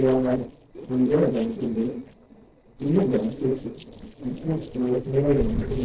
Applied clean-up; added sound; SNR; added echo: neural separator model SepFormer DNS4.